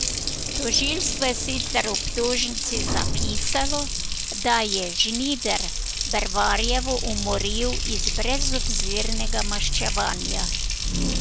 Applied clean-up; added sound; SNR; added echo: none; Sliding door + Water tap, faucet; -2 dB; none.